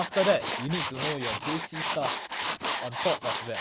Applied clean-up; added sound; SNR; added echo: none; Tools; -1 dB; none.